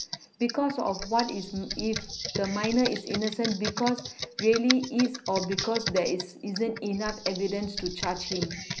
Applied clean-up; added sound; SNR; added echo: none; Computer keyboard; 7 dB; none.